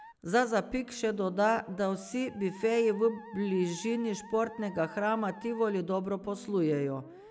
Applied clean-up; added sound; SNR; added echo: none; Musical instrument; 20 dB; none.